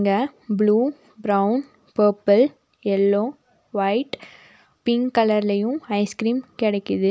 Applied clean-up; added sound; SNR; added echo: none; none; none; none.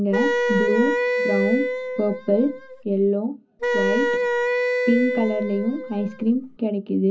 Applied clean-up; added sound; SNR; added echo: none; Wind instrument, woodwind instrument; 0 dB; reverberation time 0.4 s.